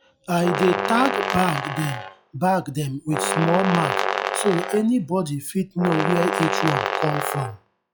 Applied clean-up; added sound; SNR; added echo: classical method log-MMSE.